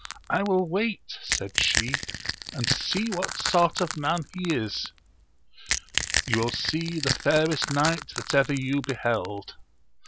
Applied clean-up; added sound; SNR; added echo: none; Crack / Crushing; 5 dB; none.